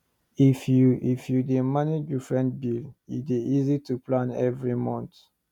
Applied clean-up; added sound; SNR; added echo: none; none; none; none.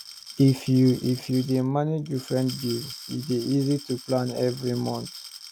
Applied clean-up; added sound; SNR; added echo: none; Glass; 16 dB; none.